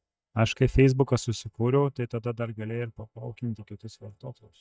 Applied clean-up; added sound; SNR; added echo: neural mask model DeepFilterNet 3.